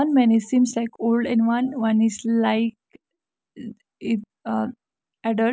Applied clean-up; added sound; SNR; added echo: none; none; none; none.